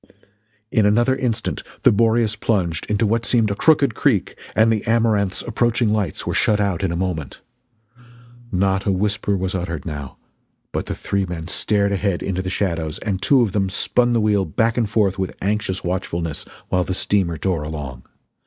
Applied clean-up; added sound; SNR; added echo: none; none; none; none.